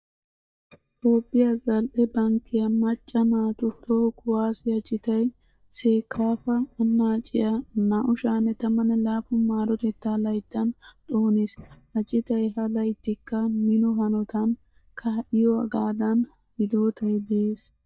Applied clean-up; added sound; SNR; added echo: neural mask model DeepFilterNet 3.